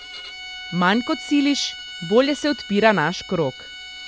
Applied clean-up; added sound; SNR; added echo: none; Bowed string instrument; 14 dB; none.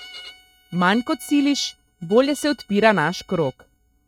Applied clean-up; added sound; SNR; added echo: neural mask model RNNoise.